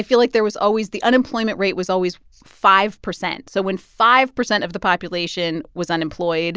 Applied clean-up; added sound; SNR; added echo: none; none; none; none.